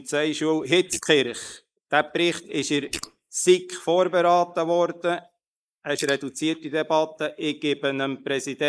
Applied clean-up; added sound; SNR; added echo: neural mask model Resemble Enhance denoiser.